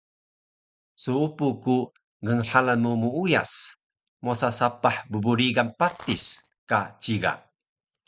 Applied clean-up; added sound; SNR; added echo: neural mask model DeepFilterNet 3.